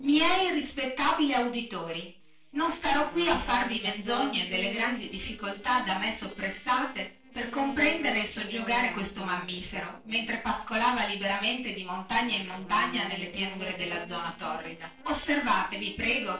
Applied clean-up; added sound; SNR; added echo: neural separator model SepFormer DNS4.